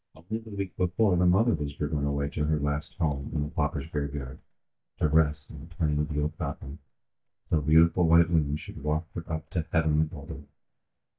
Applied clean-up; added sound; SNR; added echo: neural mask model DeepFilterNet 3.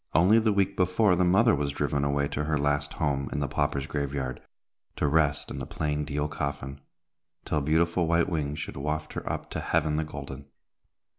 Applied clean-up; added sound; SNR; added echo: none; none; none; none.